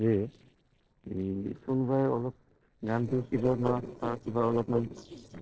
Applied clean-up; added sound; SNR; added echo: neural separator model SepFormer DNS4.